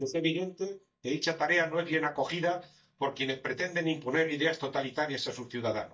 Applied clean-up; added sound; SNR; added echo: neural mask model DeepFilterNet 3.